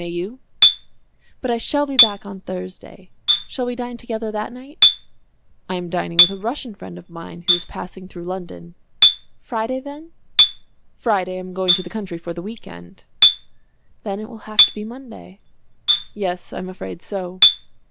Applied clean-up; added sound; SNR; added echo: none; Chink, clink; -5 dB; none.